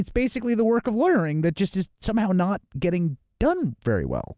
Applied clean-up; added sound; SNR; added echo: none; none; none; none.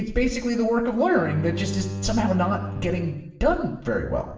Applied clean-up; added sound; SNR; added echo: none; Bowed string instrument; 10 dB; reverberation time 0.8 s.